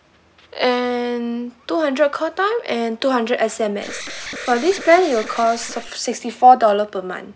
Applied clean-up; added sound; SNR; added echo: none; Alarm; 13 dB; none.